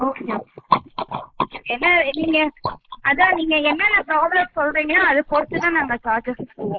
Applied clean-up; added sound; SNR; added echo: neural mask model Resemble Enhance denoiser.